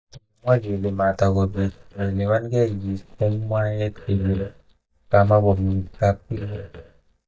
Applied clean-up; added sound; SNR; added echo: neural mask model DeepFilterNet 3.